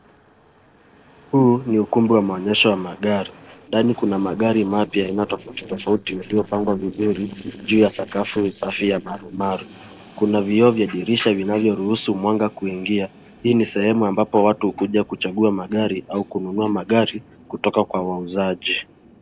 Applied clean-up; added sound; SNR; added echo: neural separator model SepFormer DNS4.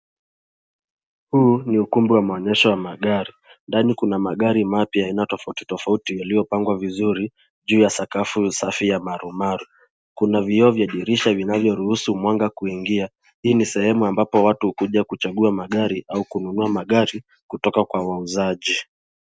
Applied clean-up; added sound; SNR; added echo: none; none; none; none.